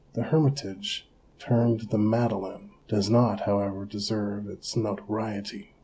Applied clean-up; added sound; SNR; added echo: none; none; none; none.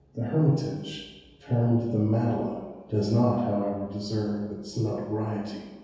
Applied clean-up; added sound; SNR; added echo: none; none; none; reverberation time 1.2 s.